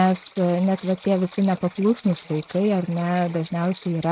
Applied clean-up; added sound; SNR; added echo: neural mask model RNNoise.